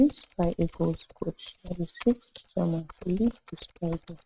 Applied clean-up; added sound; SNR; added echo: neural mask model RNNoise.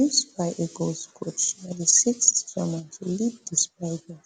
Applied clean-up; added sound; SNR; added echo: none; none; none; none.